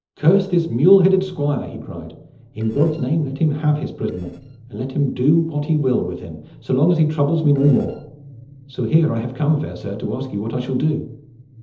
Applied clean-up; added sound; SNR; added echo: neural separator model SepFormer DNS4.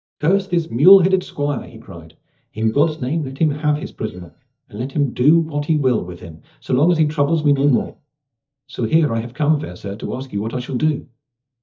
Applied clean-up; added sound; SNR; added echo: neural mask model DeepFilterNet 3.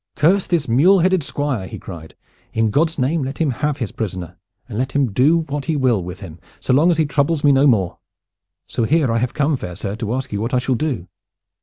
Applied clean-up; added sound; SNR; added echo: none; none; none; none.